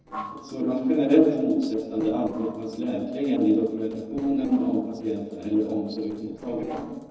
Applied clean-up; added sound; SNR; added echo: neural separator model SepFormer DNS4.